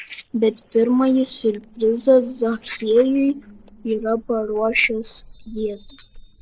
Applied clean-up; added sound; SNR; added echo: neural separator model SepFormer DNS4.